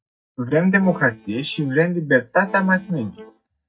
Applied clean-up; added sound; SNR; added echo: neural mask model DeepFilterNet 3.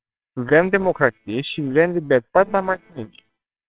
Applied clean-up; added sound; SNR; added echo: neural separator model SepFormer WHAMR!.